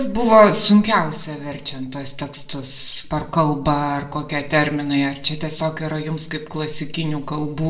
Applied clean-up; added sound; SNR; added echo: none; none; none; reverberation time 0.5 s.